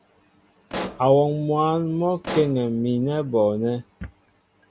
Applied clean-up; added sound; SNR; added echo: none; Explosion; 12 dB; none.